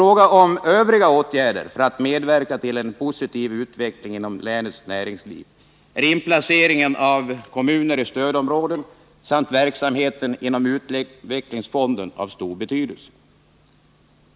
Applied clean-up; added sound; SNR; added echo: none; none; none; none.